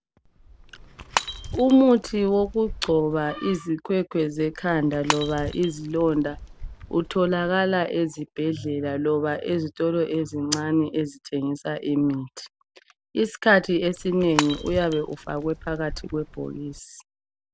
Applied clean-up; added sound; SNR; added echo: none; Shatter / Crushing; 11 dB; none.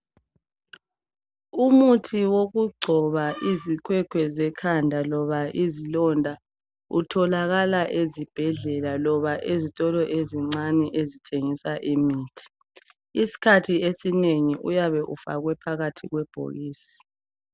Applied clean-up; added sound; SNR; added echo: none; none; none; none.